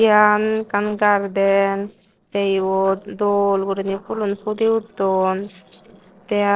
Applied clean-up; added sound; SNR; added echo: neural separator model SepFormer DNS4.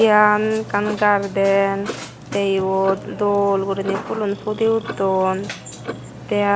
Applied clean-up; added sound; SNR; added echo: none; Clock + Burping, eructation; 13 dB; none.